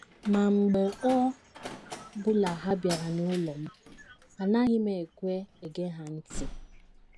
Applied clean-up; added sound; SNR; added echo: none; Slam; 15 dB; none.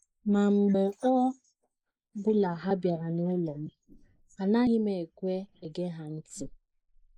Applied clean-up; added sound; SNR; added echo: neural mask model Resemble Enhance denoiser.